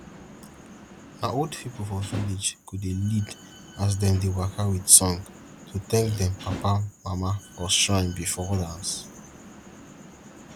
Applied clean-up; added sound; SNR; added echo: none; Burping, eructation + Slam; 16 dB; none.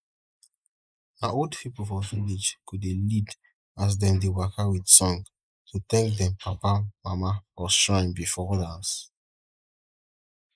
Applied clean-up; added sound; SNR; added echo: neural mask model Resemble Enhance denoiser.